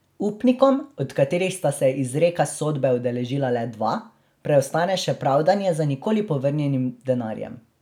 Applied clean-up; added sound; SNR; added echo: none; none; none; none.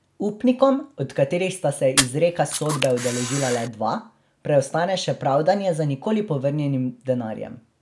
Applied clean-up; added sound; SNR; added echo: none; Fire + Camera; 10 dB; none.